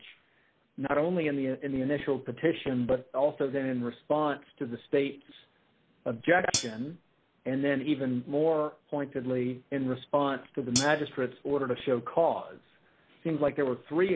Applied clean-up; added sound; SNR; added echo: none; Hi-hat; 3 dB; none.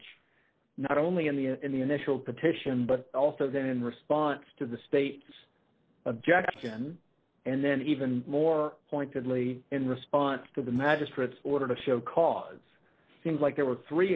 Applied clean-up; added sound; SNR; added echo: neural separator model SepFormer DNS4.